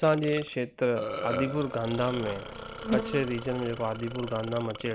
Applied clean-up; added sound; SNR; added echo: none; Insect + Burping, eructation; 7 dB; none.